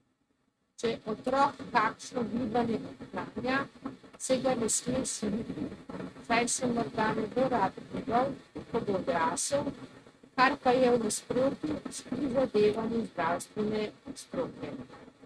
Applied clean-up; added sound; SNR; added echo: neural mask model RNNoise.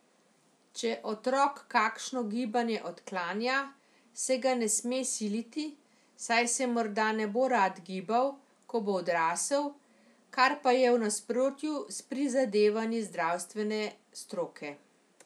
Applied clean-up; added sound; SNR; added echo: none; none; none; none.